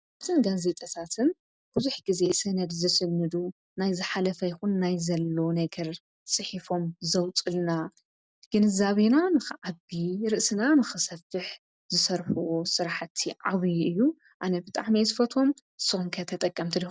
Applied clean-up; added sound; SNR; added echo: none; none; none; none.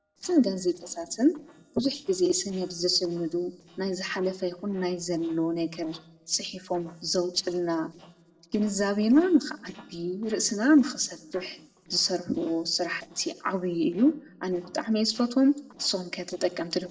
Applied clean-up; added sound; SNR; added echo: neural separator model SepFormer DNS4.